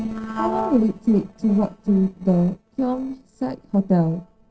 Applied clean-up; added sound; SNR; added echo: neural separator model SepFormer DNS4.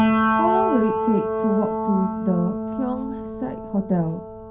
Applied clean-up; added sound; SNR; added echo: none; Piano; -1 dB; reverberation time 0.3 s.